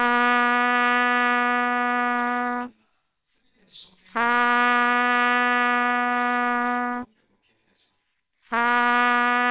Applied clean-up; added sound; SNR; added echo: neural separator model SepFormer WHAMR!.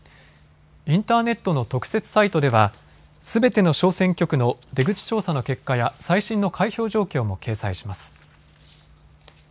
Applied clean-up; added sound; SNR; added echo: none; none; none; none.